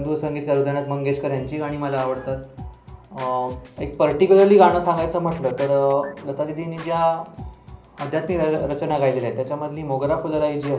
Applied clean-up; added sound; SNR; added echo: none; Scratching (performance technique); 20 dB; reverberation time 0.5 s.